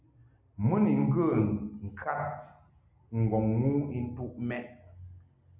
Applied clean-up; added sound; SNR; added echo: none; none; none; none.